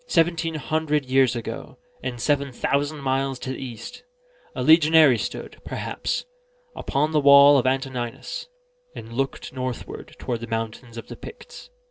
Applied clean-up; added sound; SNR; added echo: none; none; none; none.